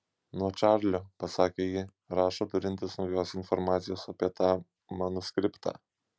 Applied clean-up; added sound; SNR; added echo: none; none; none; none.